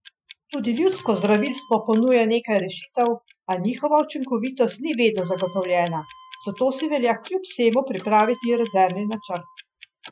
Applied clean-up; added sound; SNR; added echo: classical method Wiener filter.